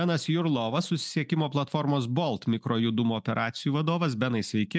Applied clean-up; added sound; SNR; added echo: none; none; none; none.